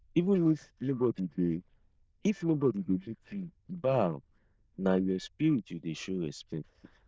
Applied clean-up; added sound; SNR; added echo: neural diffusion model UNIVERSE++.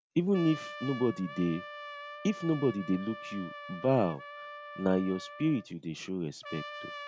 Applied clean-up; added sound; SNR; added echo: none; Trumpet; 13 dB; none.